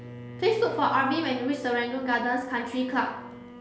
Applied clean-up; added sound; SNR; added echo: none; Bowed string instrument; 16 dB; none.